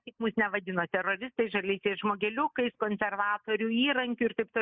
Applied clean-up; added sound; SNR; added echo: neural mask model Resemble Enhance denoiser.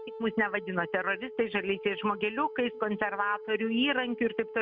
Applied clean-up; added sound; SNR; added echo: none; Wind instrument, woodwind instrument; 13 dB; none.